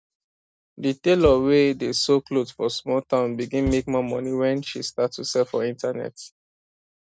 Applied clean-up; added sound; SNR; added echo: none; Bass drum; 16 dB; none.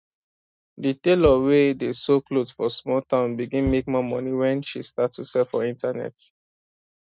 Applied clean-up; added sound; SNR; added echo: neural mask model RNNoise.